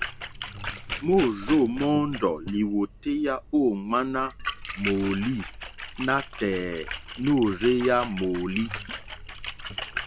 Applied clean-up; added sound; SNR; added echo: none; Splash, splatter; 10 dB; none.